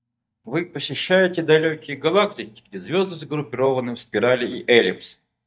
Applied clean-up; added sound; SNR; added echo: neural mask model DeepFilterNet 3.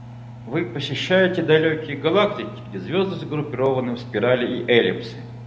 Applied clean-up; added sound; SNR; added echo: none; Engine; 15 dB; reverberation time 0.7 s.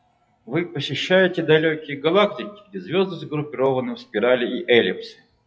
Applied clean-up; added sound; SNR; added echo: classical method WPE with log-MMSE.